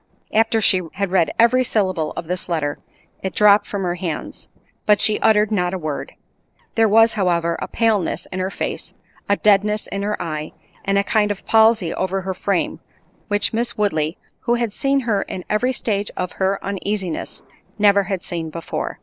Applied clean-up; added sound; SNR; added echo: neural separator model SepFormer DNS4.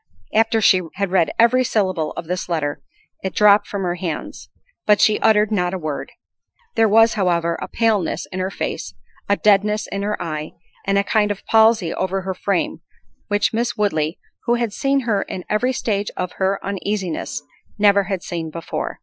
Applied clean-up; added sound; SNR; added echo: classical method Wiener filter.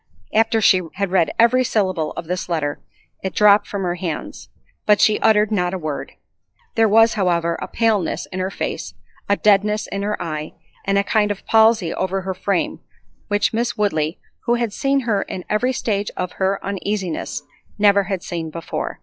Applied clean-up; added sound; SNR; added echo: classical method log-MMSE.